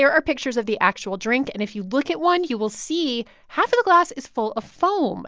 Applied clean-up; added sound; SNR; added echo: none; none; none; none.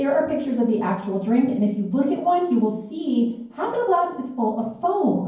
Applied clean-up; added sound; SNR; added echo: none; none; none; reverberation time 0.9 s.